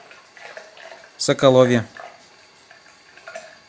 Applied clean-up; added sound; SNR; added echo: none; Water tap, faucet / Water; 19 dB; none.